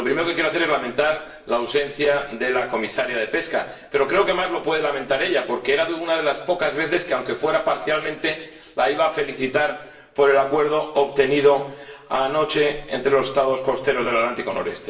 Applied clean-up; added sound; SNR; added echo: none; none; none; reverberation time 0.8 s.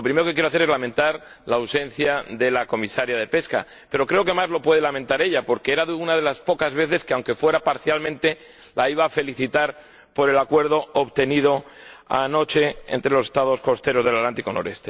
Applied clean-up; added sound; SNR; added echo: none; none; none; none.